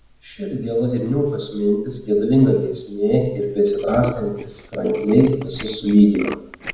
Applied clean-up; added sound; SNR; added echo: none; Tools; 17 dB; reverberation time 0.7 s.